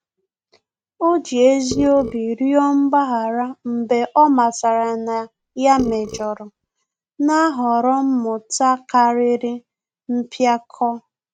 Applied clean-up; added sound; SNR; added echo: neural mask model RNNoise.